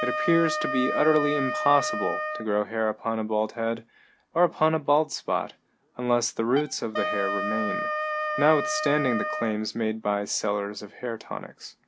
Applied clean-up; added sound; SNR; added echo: none; Wind instrument, woodwind instrument; 6 dB; none.